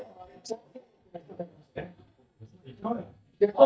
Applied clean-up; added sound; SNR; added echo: neural mask model DeepFilterNet 3.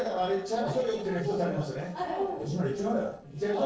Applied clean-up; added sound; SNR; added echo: neural separator model SepFormer DNS4.